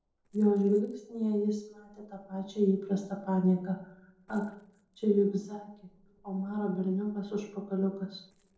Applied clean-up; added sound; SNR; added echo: neural separator model SepFormer DNS4.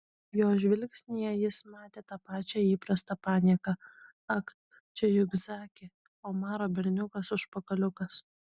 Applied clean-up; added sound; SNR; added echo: none; none; none; none.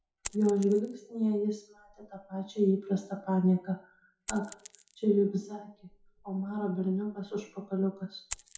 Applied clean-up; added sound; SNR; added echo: classical method WPE with log-MMSE.